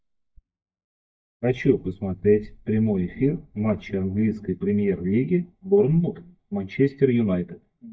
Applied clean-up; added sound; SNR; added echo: neural mask model DeepFilterNet 3.